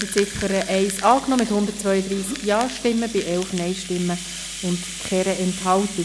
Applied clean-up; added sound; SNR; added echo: none; Rattle (instrument); 11 dB; none.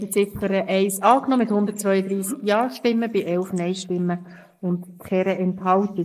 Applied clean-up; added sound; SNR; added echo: neural mask model Resemble Enhance denoiser.